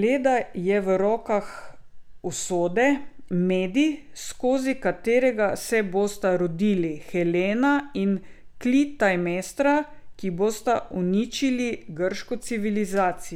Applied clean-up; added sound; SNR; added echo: none; none; none; none.